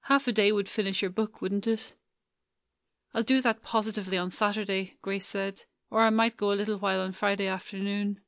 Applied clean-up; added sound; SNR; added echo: none; none; none; none.